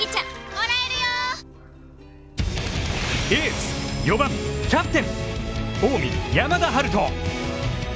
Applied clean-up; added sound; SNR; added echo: none; Bus + Plucked string instrument; 20 dB; none.